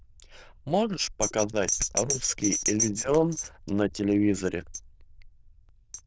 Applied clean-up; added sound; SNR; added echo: neural diffusion model UNIVERSE++.